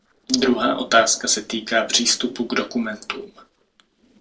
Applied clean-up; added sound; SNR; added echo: neural separator model SepFormer DNS4.